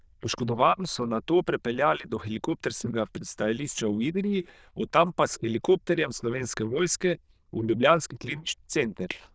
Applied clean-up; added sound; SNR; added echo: neural diffusion model UNIVERSE++.